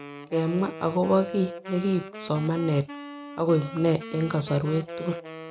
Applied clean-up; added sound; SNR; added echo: none; Wind instrument, woodwind instrument; 12 dB; none.